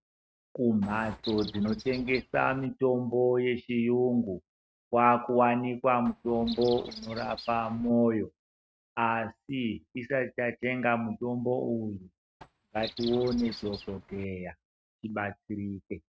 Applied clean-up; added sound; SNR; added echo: neural mask model RNNoise.